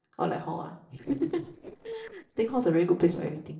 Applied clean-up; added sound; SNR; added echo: neural separator model SepFormer DNS4.